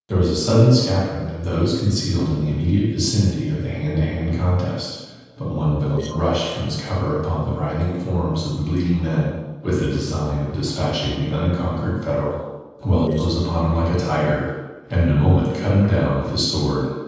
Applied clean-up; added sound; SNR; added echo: neural separator model SepFormer DNS4.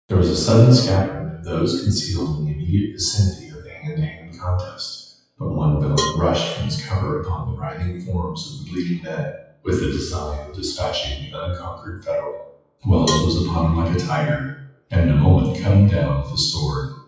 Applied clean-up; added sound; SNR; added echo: classical method WPE with log-MMSE.